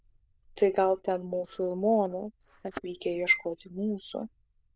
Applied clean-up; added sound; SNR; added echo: neural diffusion model UNIVERSE++.